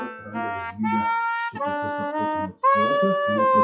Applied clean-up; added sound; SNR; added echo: classical method WPE with log-MMSE.